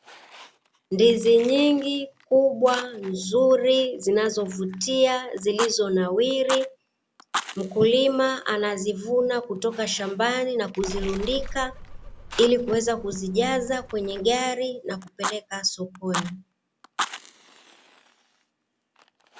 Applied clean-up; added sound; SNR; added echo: none; Bird + Fire; 14 dB; none.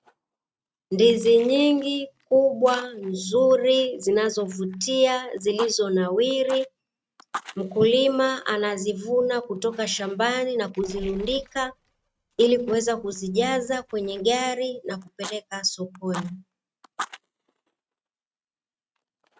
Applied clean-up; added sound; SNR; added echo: neural mask model RNNoise.